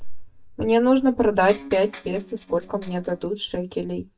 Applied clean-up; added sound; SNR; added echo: neural mask model DeepFilterNet 3.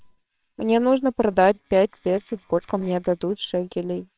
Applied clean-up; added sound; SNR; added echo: neural separator model SepFormer WHAMR!.